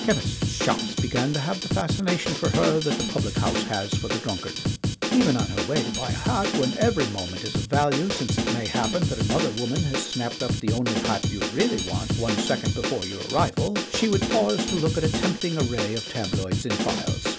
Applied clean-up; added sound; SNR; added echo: none; Drum kit; 0 dB; none.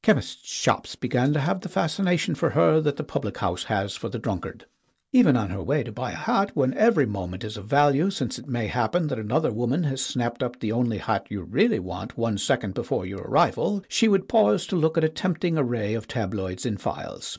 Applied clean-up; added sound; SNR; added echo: none; none; none; none.